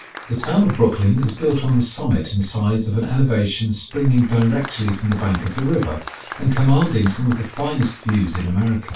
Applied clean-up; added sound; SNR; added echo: none; Applause; 18 dB; reverberation time 0.2 s.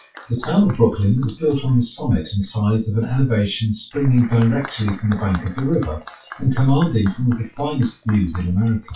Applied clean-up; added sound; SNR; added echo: classical method WPE with log-MMSE.